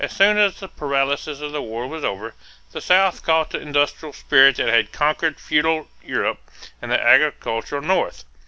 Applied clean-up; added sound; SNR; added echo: none; none; none; none.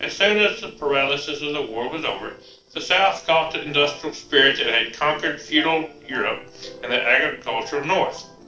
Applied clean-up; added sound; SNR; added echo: neural separator model SepFormer DNS4.